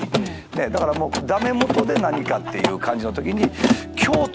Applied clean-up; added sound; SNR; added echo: none; Mechanisms; 2 dB; none.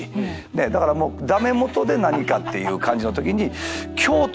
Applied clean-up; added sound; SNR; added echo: none; none; none; none.